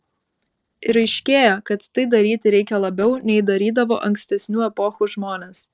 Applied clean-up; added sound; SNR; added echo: neural separator model SepFormer DNS4.